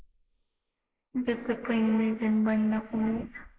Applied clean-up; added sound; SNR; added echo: neural mask model Resemble Enhance denoiser.